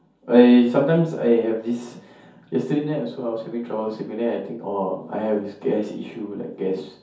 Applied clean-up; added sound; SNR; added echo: none; none; none; reverberation time 0.6 s.